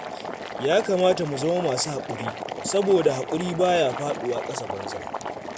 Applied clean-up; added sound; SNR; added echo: none; Boiling; 8 dB; none.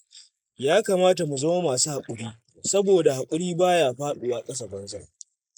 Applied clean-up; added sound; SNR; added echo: neural mask model Resemble Enhance denoiser.